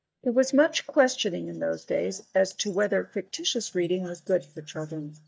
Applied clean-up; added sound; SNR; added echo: neural mask model DeepFilterNet 3.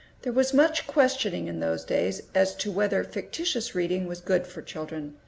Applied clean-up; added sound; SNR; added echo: none; none; none; none.